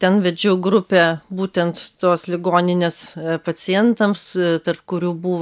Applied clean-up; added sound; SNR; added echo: none; none; none; none.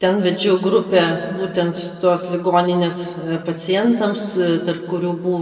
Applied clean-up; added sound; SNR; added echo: none; none; none; reverberation time 1.9 s.